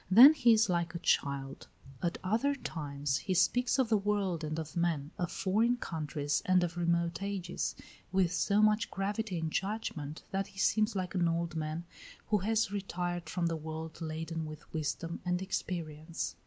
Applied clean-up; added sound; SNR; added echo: none; none; none; none.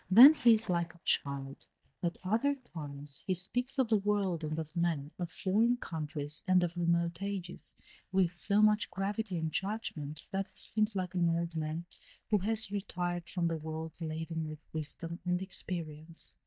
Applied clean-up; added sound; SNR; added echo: neural mask model DeepFilterNet 3.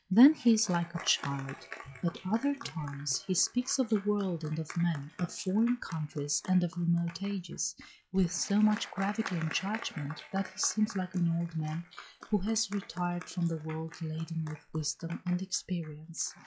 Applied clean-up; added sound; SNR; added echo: classical method log-MMSE.